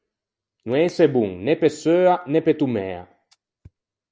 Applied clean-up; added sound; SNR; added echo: none; none; none; none.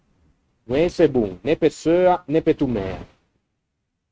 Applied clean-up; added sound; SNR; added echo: neural mask model RNNoise.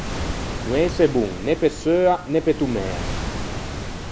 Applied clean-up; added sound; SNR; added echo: none; Waves, surf; 6 dB; none.